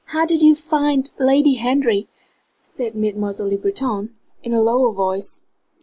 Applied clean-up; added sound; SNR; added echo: neural mask model Resemble Enhance denoiser.